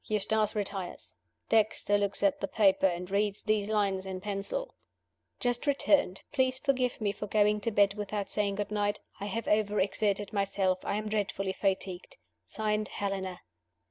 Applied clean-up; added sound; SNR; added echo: none; none; none; none.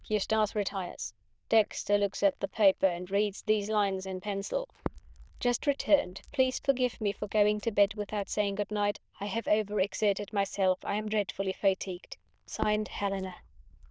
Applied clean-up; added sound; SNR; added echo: neural diffusion model UNIVERSE++.